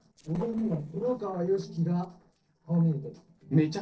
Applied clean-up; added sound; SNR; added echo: neural separator model SepFormer DNS4.